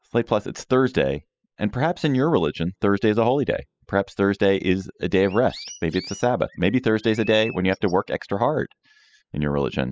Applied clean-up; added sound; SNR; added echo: classical method spectral subtraction.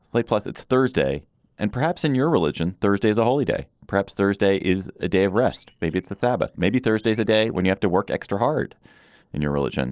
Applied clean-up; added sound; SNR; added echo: neural separator model SepFormer DNS4.